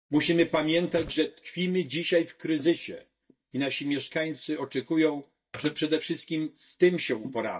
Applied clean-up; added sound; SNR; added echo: neural mask model DeepFilterNet 3.